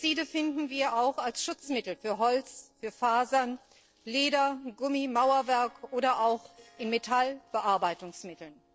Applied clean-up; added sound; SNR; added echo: neural separator model SepFormer DNS4.